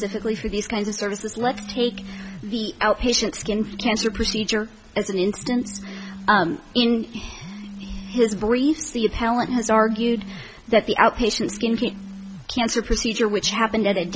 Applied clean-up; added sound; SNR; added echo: none; Telephone; 16 dB; none.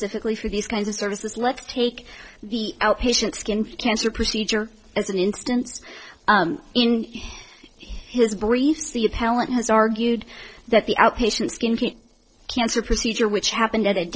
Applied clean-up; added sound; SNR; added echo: neural separator model SepFormer DNS4.